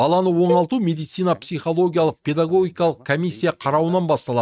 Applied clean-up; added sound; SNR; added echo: neural mask model RNNoise.